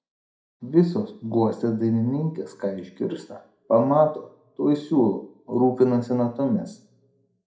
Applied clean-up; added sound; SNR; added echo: none; none; none; reverberation time 0.4 s.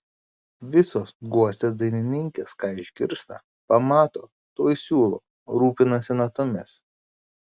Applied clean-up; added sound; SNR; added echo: none; none; none; none.